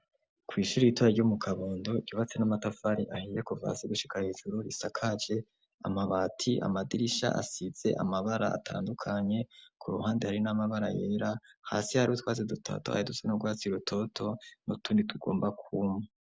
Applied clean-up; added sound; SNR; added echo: none; none; none; none.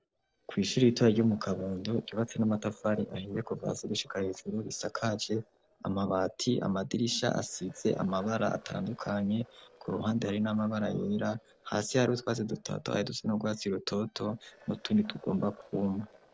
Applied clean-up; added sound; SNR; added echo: neural separator model SepFormer DNS4.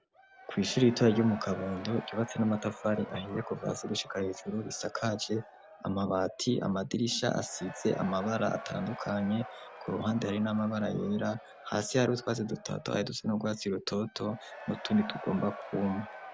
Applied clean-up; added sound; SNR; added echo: none; Crowd / Cheering; 15 dB; none.